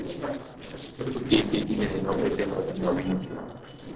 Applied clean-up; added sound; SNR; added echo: neural separator model SepFormer DNS4.